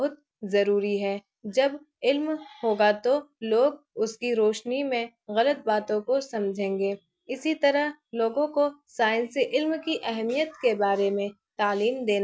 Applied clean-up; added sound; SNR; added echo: none; none; none; none.